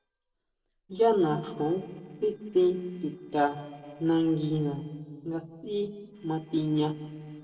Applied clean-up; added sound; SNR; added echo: neural separator model SepFormer DNS4.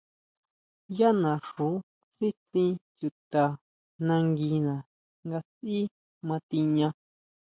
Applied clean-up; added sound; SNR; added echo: none; none; none; none.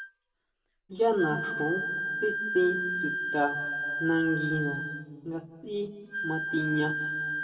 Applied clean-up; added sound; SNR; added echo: none; Wind instrument, woodwind instrument; 2 dB; reverberation time 1.7 s.